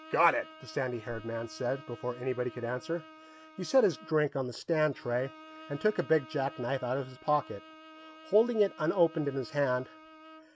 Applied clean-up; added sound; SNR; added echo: none; Bowed string instrument; 20 dB; none.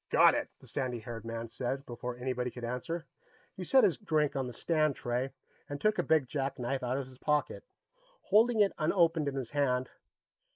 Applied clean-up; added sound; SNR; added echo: neural mask model Resemble Enhance denoiser.